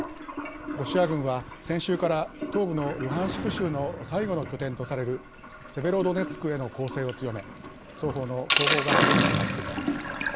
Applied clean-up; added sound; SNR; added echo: none; Sink (filling or washing); 0 dB; none.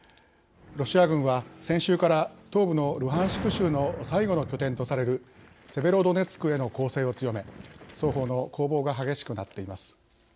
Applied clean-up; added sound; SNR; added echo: none; none; none; none.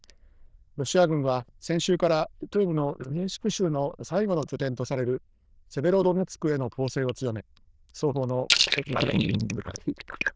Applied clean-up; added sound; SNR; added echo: neural diffusion model UNIVERSE++.